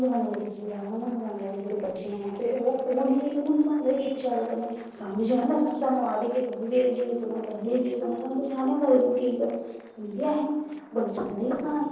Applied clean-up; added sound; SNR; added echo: neural separator model SepFormer DNS4.